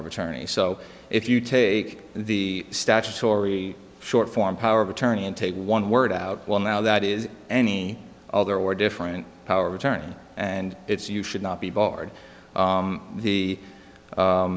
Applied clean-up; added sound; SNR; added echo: none; none; none; none.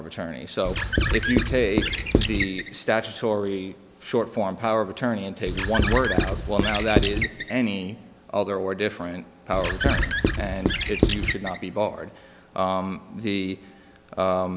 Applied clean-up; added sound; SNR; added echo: none; Squeak / Writing; -2 dB; none.